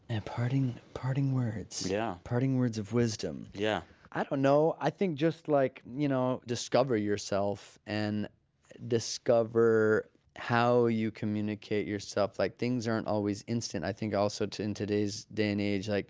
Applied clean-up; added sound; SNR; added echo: none; none; none; none.